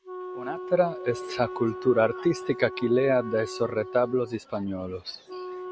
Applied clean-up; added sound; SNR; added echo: none; Wind instrument, woodwind instrument; 11 dB; none.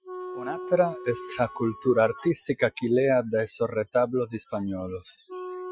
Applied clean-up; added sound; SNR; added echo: classical method Wiener filter.